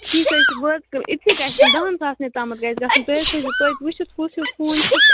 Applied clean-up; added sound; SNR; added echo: none; Sneeze; -3 dB; none.